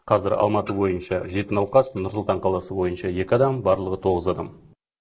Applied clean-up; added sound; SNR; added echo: neural mask model Resemble Enhance denoiser.